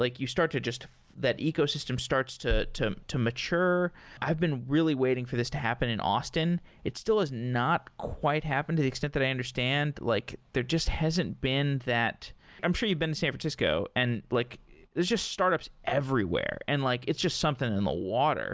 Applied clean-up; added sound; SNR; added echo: none; none; none; none.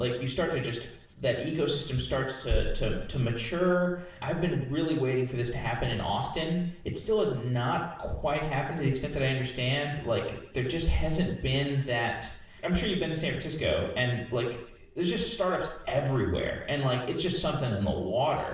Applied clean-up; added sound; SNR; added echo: none; none; none; reverberation time 0.7 s.